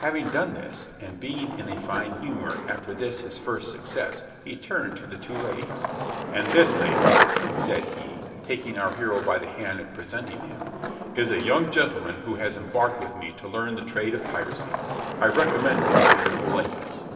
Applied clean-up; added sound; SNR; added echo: none; Skateboard; 0 dB; reverberation time 2.2 s.